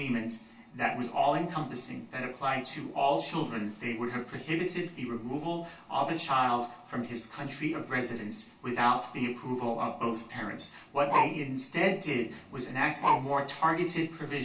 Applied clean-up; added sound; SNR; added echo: none; Bark; 2 dB; reverberation time 0.3 s.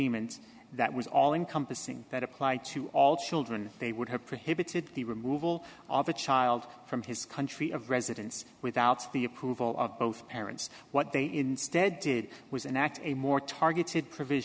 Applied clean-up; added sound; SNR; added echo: none; none; none; none.